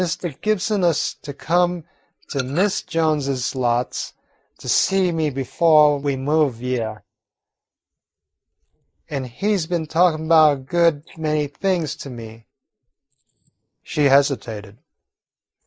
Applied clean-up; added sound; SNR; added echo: neural mask model Resemble Enhance denoiser.